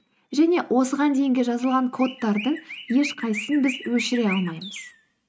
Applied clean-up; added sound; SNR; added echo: neural mask model RNNoise.